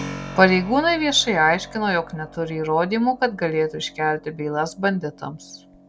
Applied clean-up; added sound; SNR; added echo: none; Keyboard (musical); 17 dB; none.